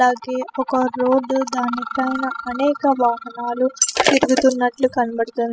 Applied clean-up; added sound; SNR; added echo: classical method spectral subtraction.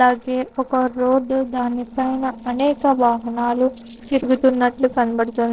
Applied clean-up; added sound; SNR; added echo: neural separator model SepFormer DNS4.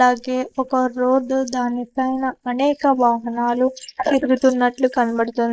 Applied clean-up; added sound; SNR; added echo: neural mask model Resemble Enhance denoiser.